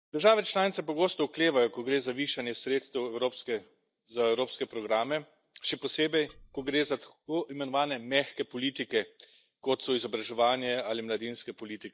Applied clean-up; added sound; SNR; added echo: neural mask model DeepFilterNet 3.